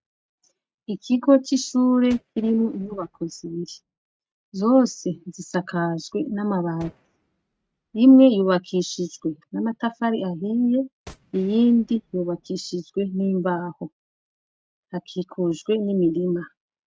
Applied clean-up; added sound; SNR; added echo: neural mask model RNNoise.